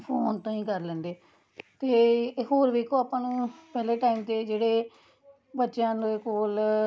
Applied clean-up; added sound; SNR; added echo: none; none; none; none.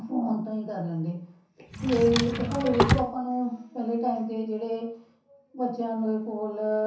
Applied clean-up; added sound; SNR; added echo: none; Drawer open or close; 0 dB; reverberation time 0.6 s.